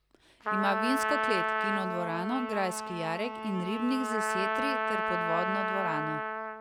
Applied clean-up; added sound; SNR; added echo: none; Trumpet; -2 dB; none.